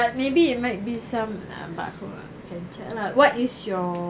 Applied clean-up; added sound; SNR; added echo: none; none; none; none.